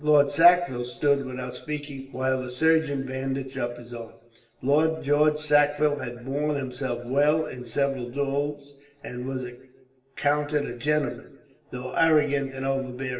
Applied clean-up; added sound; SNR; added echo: none; none; none; reverberation time 0.8 s.